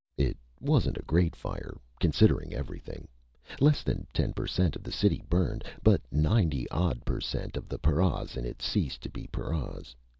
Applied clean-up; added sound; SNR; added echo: none; none; none; none.